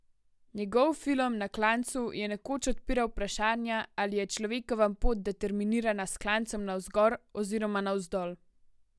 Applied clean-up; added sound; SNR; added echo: none; none; none; none.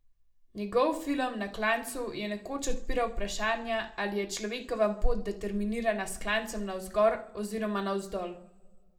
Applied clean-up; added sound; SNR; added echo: none; none; none; reverberation time 0.5 s.